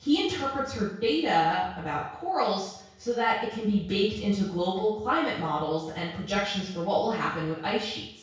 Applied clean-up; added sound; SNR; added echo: none; none; none; reverberation time 0.6 s.